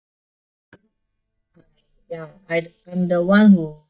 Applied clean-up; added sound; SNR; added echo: neural mask model DeepFilterNet 3.